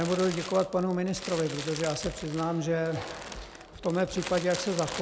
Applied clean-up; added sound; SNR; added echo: none; Crumpling, crinkling; 12 dB; none.